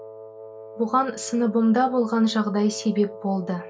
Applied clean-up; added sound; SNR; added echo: none; Wind instrument, woodwind instrument; 16 dB; reverberation time 0.2 s.